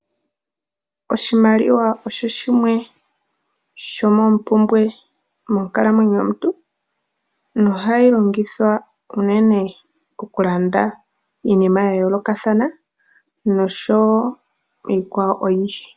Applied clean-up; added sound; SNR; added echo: none; none; none; none.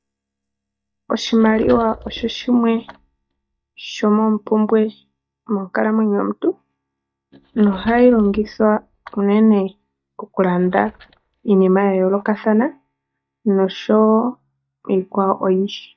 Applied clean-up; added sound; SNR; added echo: neural mask model DeepFilterNet 3.